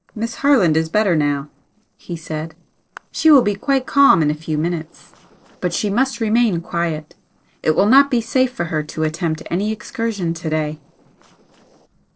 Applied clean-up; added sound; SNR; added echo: neural separator model SepFormer DNS4.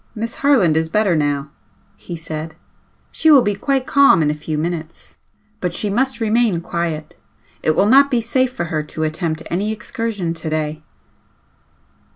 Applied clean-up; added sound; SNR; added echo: none; none; none; none.